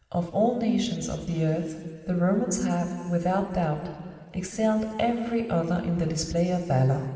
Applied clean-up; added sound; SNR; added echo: none; none; none; reverberation time 2.3 s.